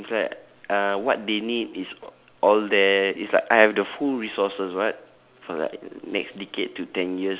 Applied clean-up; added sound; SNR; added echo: none; none; none; none.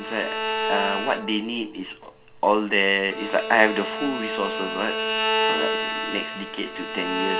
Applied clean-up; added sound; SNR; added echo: none; Bowed string instrument; 2 dB; reverberation time 0.2 s.